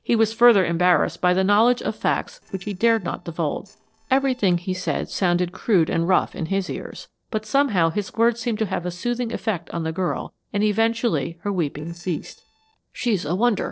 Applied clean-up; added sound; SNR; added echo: neural separator model SepFormer DNS4.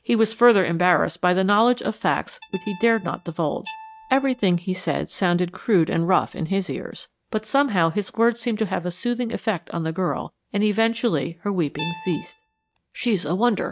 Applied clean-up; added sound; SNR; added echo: neural mask model RNNoise.